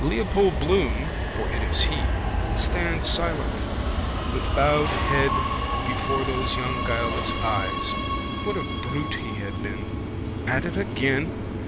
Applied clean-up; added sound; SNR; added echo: none; Subway, metro, underground; -2 dB; none.